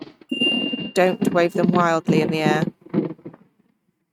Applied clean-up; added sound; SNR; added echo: neural mask model RNNoise.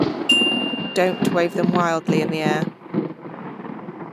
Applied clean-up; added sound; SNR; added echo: none; Thunder + Glockenspiel; -2 dB; none.